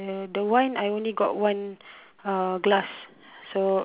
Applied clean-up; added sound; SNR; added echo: none; none; none; none.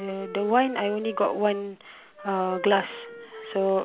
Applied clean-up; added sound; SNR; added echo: none; Wind instrument, woodwind instrument; 15 dB; none.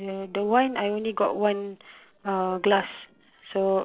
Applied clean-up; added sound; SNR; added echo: neural separator model SepFormer DNS4.